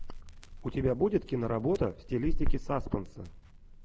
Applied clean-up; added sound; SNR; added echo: none; Crackle; 1 dB; none.